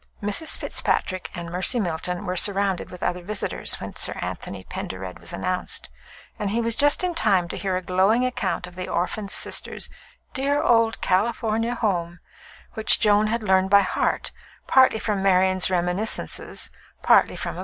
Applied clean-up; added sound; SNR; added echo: none; none; none; none.